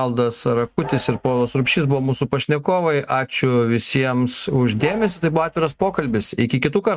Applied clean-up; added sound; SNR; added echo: neural mask model RNNoise.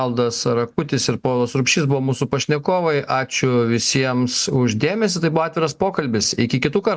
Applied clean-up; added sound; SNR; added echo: none; none; none; none.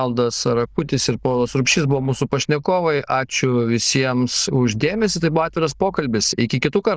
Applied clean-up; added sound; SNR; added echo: neural diffusion model UNIVERSE++.